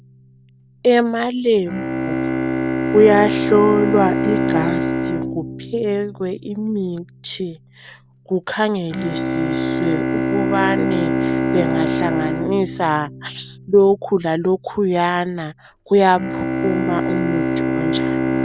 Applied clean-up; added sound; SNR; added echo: none; Bowed string instrument; 2 dB; none.